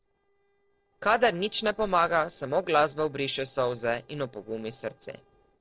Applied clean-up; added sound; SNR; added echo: neural separator model SepFormer DNS4.